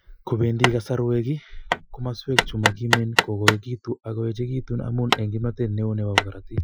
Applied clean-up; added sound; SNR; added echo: classical method Wiener filter.